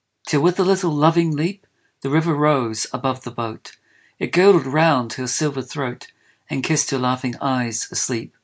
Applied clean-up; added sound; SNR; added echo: none; none; none; none.